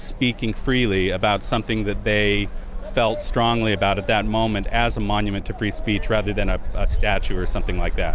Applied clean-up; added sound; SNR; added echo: none; none; none; none.